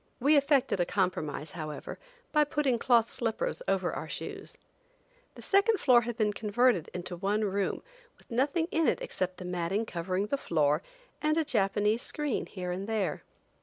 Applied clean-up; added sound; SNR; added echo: none; none; none; none.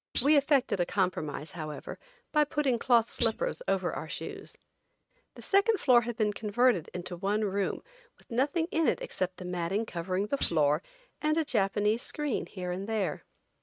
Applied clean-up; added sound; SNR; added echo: neural mask model RNNoise.